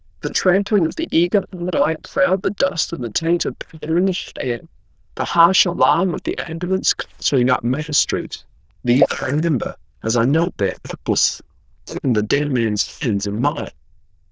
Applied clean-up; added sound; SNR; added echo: neural diffusion model UNIVERSE++.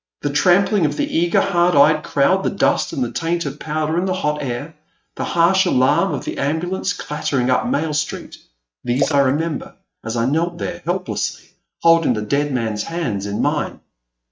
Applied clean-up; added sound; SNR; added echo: neural mask model RNNoise.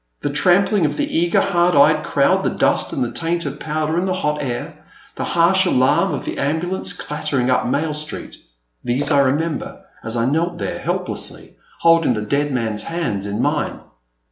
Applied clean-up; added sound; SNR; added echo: neural separator model SepFormer DNS4.